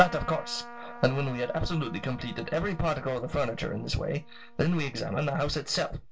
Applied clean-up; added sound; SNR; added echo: none; Trumpet; 18 dB; reverberation time 0.2 s.